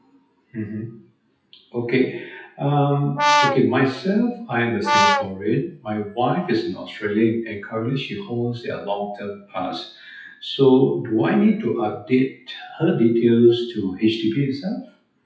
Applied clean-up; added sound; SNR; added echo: classical method WPE with log-MMSE.